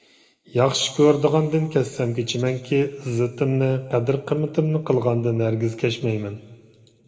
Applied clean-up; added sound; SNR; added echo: none; none; none; reverberation time 1.7 s.